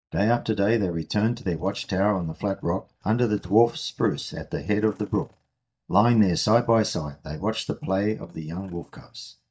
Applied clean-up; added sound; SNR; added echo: neural mask model DeepFilterNet 3.